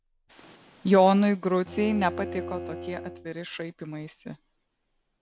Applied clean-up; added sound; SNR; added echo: none; Bowed string instrument; 14 dB; none.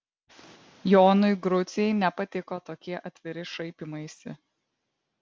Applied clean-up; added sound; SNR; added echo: none; none; none; none.